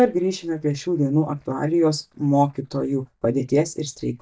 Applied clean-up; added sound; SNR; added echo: neural mask model DeepFilterNet 3.